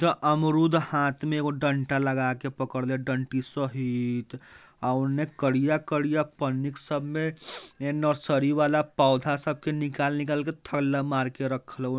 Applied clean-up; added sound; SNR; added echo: none; none; none; none.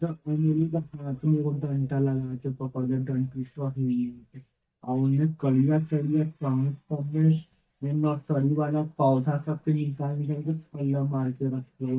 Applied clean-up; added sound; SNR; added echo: neural mask model DeepFilterNet 3.